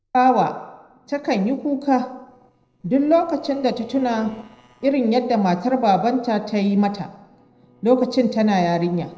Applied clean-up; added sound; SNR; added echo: neural separator model SepFormer DNS4.